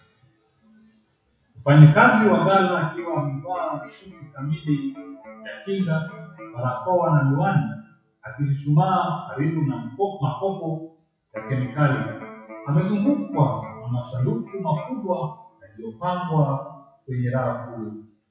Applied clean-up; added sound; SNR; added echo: classical method WPE with log-MMSE.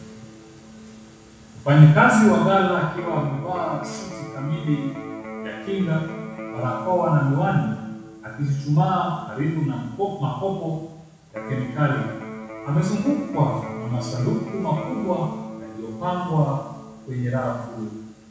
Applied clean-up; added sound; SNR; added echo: none; Electric guitar; 14 dB; reverberation time 1.0 s.